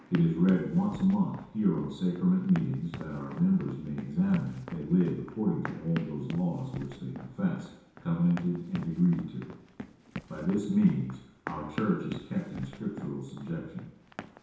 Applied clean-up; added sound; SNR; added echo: none; Run; 14 dB; reverberation time 0.8 s.